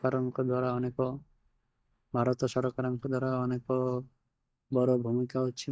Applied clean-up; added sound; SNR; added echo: neural mask model DeepFilterNet 3.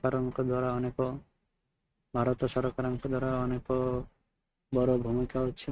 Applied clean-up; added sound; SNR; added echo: neural mask model RNNoise.